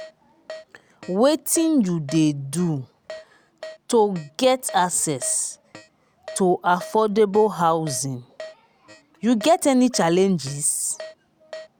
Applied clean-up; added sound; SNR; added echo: none; Keyboard (musical); 20 dB; none.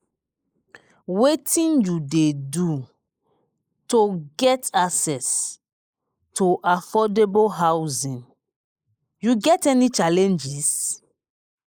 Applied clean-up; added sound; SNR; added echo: neural mask model Resemble Enhance denoiser.